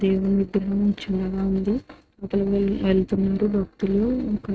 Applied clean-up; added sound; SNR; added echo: neural mask model RNNoise.